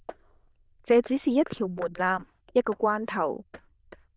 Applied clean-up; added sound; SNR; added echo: neural diffusion model UNIVERSE++.